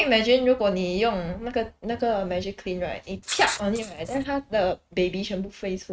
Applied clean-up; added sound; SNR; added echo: neural mask model RNNoise.